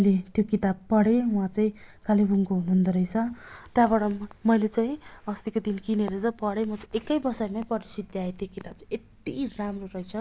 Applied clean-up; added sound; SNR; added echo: none; none; none; none.